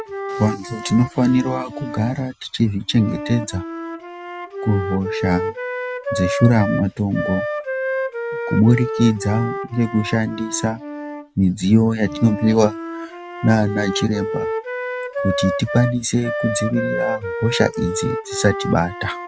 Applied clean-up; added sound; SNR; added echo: none; Wind instrument, woodwind instrument; 7 dB; none.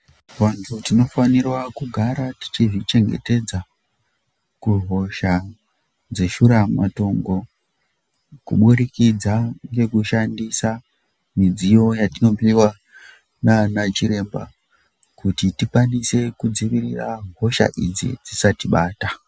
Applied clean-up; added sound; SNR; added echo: none; none; none; none.